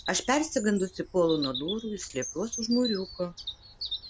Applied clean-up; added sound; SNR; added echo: none; Bird vocalization, bird call, bird song; 10 dB; none.